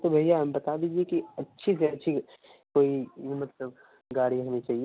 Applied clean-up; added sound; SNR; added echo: none; none; none; none.